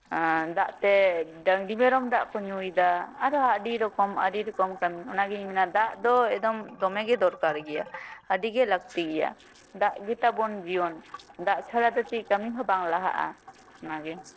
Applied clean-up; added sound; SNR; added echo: neural separator model SepFormer DNS4.